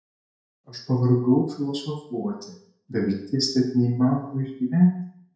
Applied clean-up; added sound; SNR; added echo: none; none; none; reverberation time 0.5 s.